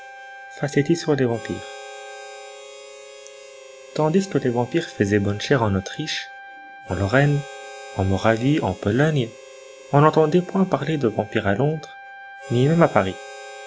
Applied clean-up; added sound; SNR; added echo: none; Wind instrument, woodwind instrument + Harmonica; 17 dB; none.